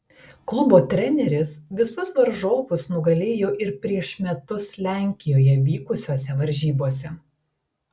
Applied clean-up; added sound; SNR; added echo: none; none; none; none.